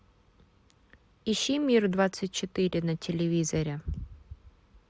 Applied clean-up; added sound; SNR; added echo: none; none; none; none.